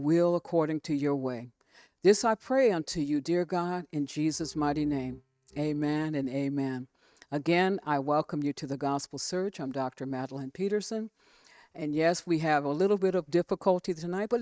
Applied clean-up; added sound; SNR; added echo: neural mask model RNNoise.